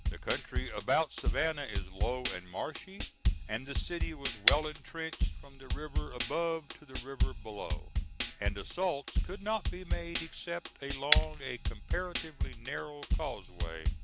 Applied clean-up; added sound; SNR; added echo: none; Drum kit + Shatter; -4 dB; none.